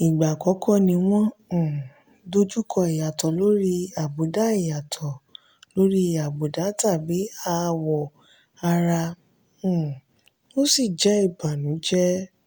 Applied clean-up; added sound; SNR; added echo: none; none; none; none.